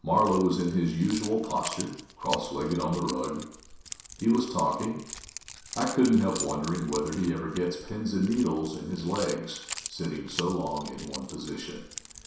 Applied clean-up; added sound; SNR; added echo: none; Keys jangling; 13 dB; reverberation time 0.7 s.